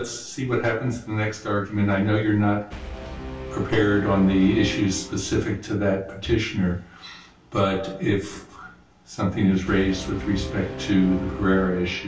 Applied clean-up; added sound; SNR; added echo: none; Brass instrument; 14 dB; reverberation time 0.2 s.